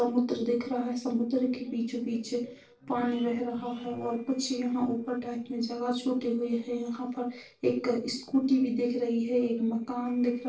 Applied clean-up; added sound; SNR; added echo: neural separator model SepFormer DNS4.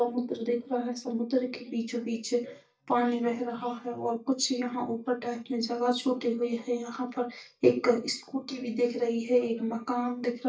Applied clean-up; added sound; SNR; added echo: neural mask model DeepFilterNet 3.